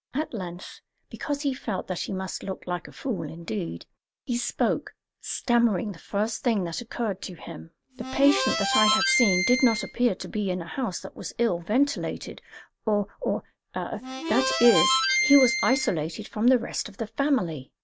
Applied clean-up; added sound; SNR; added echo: none; Harmonica; 0 dB; none.